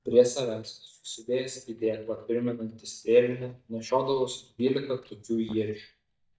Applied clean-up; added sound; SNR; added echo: neural mask model DeepFilterNet 3.